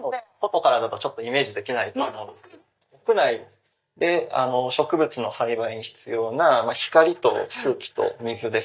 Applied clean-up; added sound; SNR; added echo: neural mask model DeepFilterNet 3.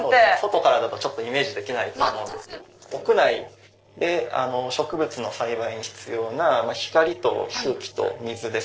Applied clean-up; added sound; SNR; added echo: neural separator model SepFormer DNS4.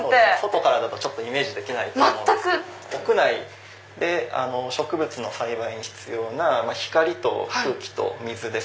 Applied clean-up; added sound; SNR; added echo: none; none; none; none.